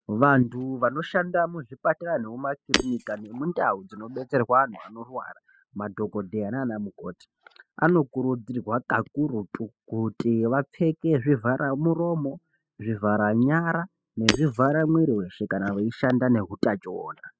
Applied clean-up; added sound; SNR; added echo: classical method spectral subtraction.